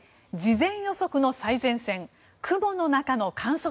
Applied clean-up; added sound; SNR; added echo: none; none; none; none.